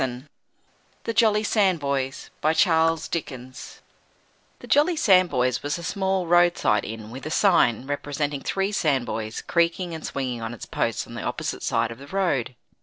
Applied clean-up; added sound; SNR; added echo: neural separator model SepFormer DNS4.